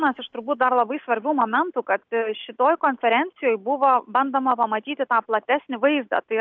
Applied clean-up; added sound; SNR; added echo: none; none; none; none.